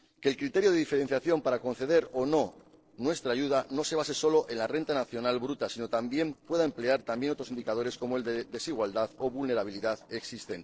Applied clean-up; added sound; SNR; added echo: neural separator model SepFormer DNS4.